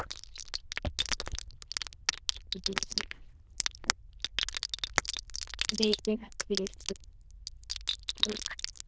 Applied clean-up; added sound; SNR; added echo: neural diffusion model UNIVERSE++.